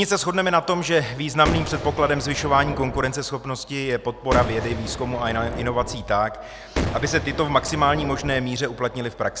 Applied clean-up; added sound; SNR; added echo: none; Boom; 6 dB; none.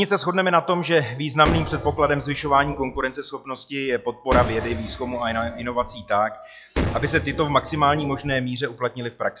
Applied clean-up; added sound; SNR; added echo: classical method log-MMSE.